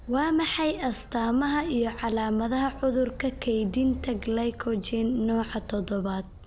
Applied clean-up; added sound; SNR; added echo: none; Motor vehicle (road); 15 dB; none.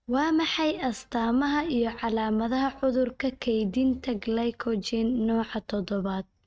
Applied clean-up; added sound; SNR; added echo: neural mask model RNNoise.